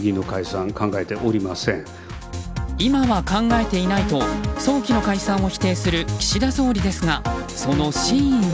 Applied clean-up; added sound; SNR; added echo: none; none; none; none.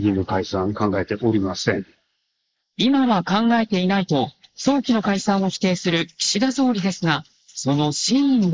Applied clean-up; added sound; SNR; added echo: neural mask model Resemble Enhance denoiser.